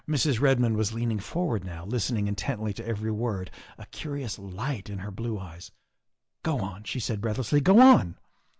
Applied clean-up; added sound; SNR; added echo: none; none; none; none.